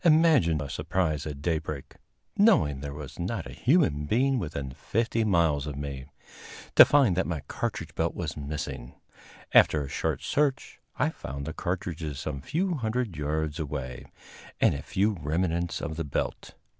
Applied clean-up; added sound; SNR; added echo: none; none; none; none.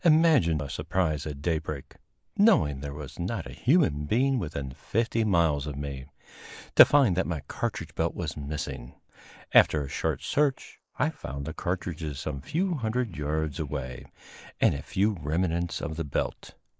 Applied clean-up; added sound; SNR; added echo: neural mask model Resemble Enhance denoiser.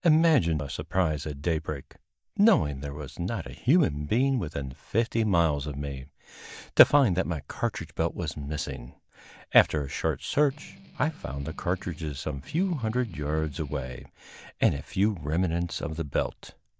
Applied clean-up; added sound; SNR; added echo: neural mask model DeepFilterNet 3.